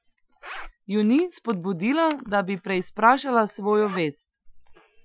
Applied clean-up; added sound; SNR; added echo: classical method Wiener filter.